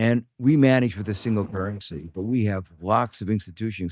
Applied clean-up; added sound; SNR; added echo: neural mask model DeepFilterNet 3.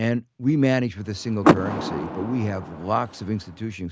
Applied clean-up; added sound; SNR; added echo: none; Door / Car; 1 dB; none.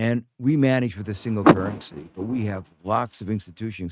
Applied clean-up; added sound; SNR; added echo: neural mask model RNNoise.